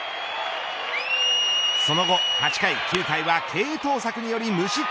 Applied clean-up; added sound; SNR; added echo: none; none; none; none.